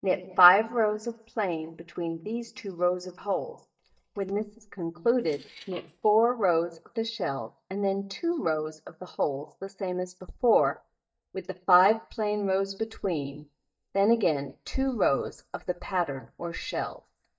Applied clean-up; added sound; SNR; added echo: neural mask model DeepFilterNet 3.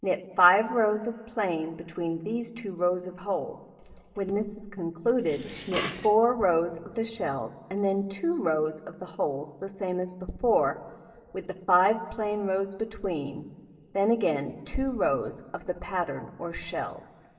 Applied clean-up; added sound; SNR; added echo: none; Dishes, pots, and pans; 10 dB; reverberation time 2.9 s.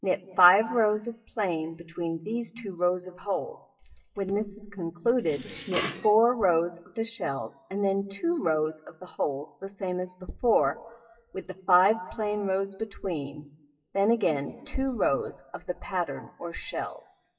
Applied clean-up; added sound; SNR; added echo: classical method WPE with log-MMSE.